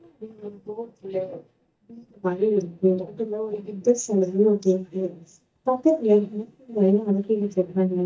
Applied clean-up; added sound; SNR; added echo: neural mask model DeepFilterNet 3.